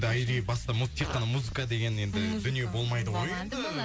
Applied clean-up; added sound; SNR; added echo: none; Fart; 16 dB; none.